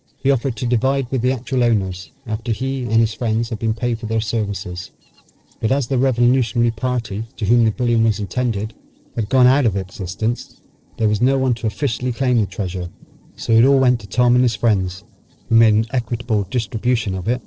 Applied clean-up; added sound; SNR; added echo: neural separator model SepFormer DNS4.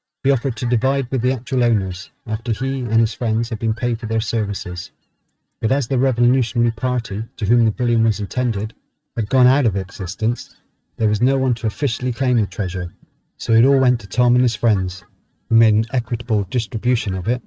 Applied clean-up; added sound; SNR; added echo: neural mask model RNNoise.